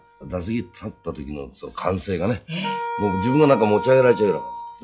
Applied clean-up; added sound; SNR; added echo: classical method log-MMSE.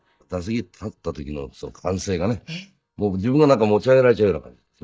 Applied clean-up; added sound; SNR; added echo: neural mask model DeepFilterNet 3.